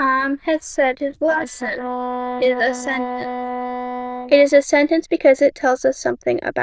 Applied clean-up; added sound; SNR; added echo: neural diffusion model UNIVERSE++.